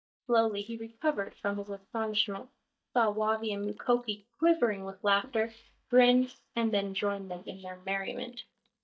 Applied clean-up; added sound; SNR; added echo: neural mask model DeepFilterNet 3.